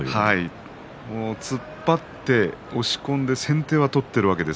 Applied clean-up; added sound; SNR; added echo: none; none; none; none.